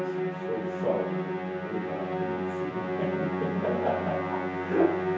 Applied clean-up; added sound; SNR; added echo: none; Musical instrument; -1 dB; reverberation time 0.6 s.